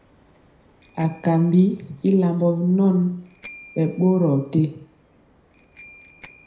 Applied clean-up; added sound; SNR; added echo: none; Bicycle bell; 19 dB; reverberation time 0.5 s.